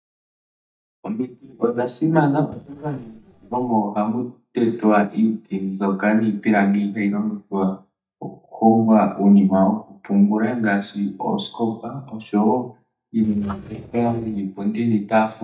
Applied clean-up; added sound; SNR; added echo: neural mask model DeepFilterNet 3.